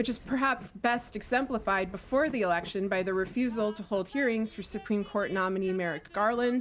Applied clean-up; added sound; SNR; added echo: none; Train; 20 dB; none.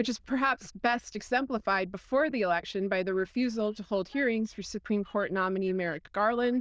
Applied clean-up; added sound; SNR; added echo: neural diffusion model UNIVERSE++.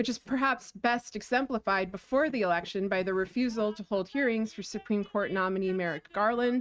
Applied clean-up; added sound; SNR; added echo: neural mask model RNNoise.